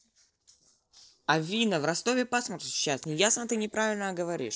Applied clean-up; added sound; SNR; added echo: neural separator model SepFormer DNS4.